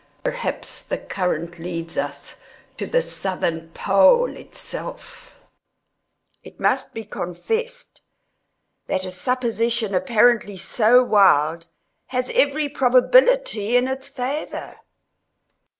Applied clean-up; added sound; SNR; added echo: none; none; none; none.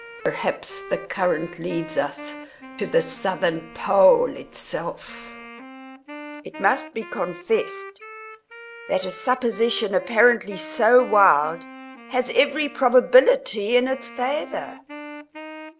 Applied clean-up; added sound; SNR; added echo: none; Wind instrument, woodwind instrument; 17 dB; none.